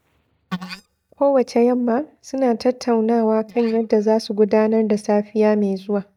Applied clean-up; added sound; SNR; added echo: neural mask model DeepFilterNet 3.